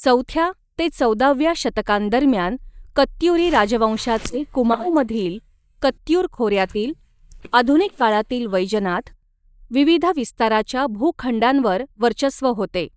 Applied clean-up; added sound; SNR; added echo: neural mask model DeepFilterNet 3.